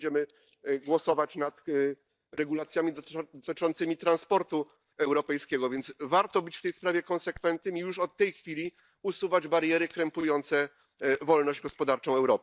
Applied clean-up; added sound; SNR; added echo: neural mask model DeepFilterNet 3.